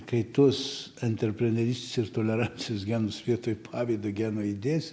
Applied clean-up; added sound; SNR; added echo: none; none; none; none.